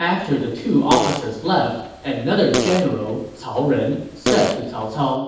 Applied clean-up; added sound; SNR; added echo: none; Fart; 7 dB; reverberation time 0.9 s.